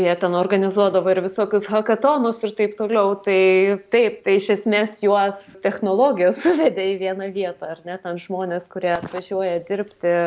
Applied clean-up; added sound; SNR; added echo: none; none; none; none.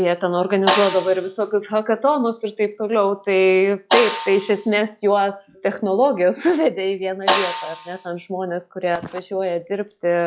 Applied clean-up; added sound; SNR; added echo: classical method log-MMSE.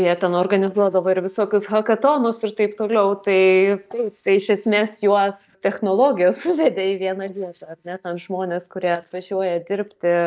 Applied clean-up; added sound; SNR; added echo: neural mask model DeepFilterNet 3.